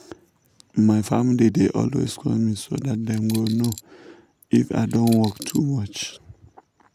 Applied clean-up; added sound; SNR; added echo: none; Coin (dropping); 18 dB; none.